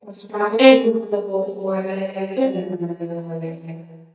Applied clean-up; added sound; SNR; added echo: neural mask model DeepFilterNet 3.